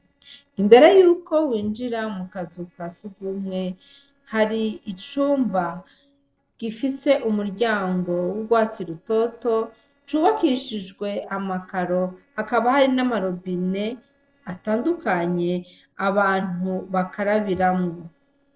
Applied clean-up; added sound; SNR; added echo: neural separator model SepFormer DNS4.